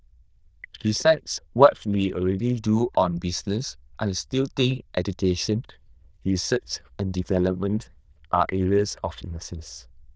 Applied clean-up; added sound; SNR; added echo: neural diffusion model UNIVERSE++.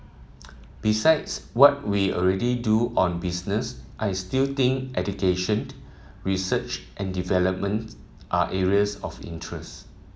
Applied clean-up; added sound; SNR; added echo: none; none; none; none.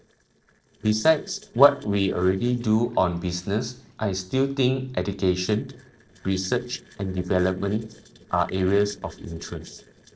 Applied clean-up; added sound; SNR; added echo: neural separator model SepFormer DNS4.